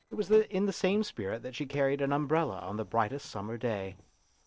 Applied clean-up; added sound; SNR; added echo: neural separator model SepFormer DNS4.